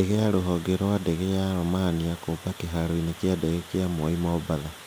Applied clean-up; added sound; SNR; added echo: none; Water; 18 dB; none.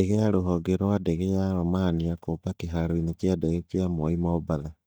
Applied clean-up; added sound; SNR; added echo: neural mask model DeepFilterNet 3.